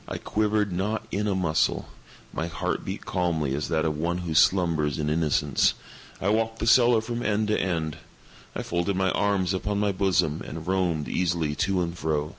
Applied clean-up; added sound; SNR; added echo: none; none; none; none.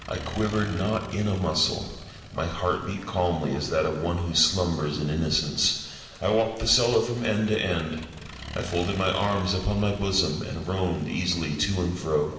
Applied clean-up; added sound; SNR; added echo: none; Accelerating, revving, vroom; 16 dB; reverberation time 1.2 s.